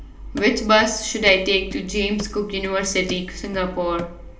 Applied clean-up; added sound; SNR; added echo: none; Run; 19 dB; reverberation time 0.5 s.